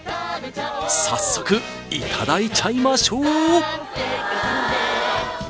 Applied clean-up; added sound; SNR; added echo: none; none; none; none.